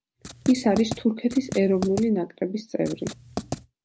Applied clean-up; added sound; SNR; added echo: none; Writing; 11 dB; none.